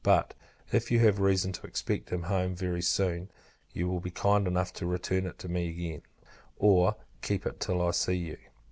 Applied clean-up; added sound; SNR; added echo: none; none; none; none.